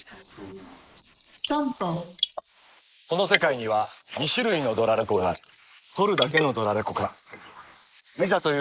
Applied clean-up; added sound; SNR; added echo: neural mask model Resemble Enhance denoiser.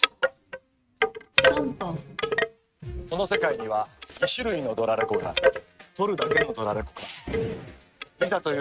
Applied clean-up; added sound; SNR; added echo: neural mask model RNNoise.